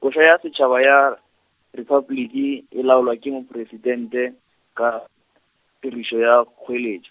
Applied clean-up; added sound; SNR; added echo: none; none; none; none.